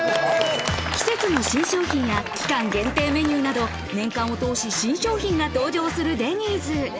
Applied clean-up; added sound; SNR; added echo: none; none; none; none.